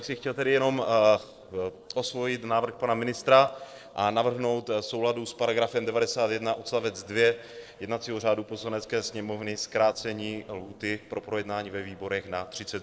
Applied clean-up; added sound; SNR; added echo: neural separator model SepFormer DNS4.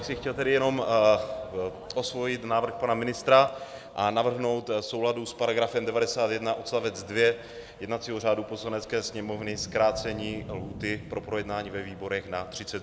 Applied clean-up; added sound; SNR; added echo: none; Wind; 19 dB; none.